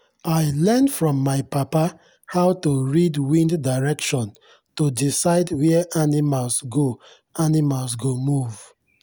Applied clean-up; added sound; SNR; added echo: none; none; none; none.